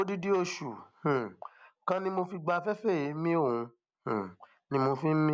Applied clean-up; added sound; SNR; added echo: none; none; none; none.